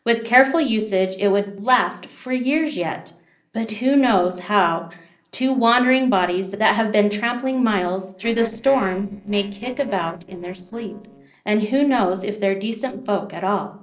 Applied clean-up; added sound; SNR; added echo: neural separator model SepFormer DNS4.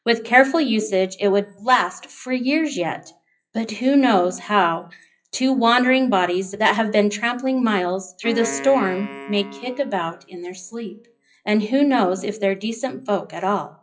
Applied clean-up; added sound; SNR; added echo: classical method WPE with log-MMSE.